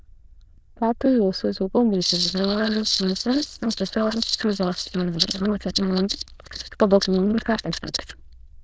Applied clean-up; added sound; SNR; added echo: neural diffusion model UNIVERSE++.